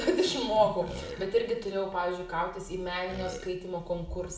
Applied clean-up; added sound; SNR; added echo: none; Burping, eructation; 10 dB; reverberation time 0.7 s.